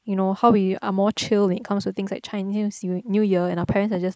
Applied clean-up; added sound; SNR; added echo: neural mask model Resemble Enhance denoiser.